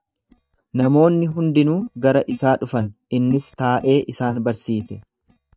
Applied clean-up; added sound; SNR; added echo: neural mask model DeepFilterNet 3.